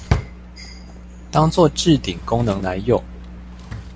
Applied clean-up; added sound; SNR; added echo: none; Drawer open or close; 10 dB; none.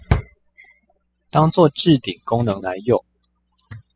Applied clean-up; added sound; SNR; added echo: classical method spectral subtraction.